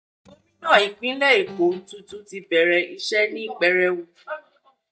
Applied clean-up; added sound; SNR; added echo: neural mask model DeepFilterNet 3.